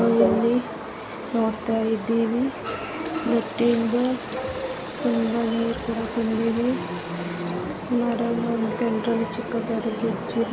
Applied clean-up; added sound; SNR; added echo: none; Sink (filling or washing) / Water tap, faucet; 19 dB; none.